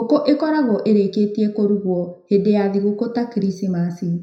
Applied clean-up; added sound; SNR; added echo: none; none; none; reverberation time 0.4 s.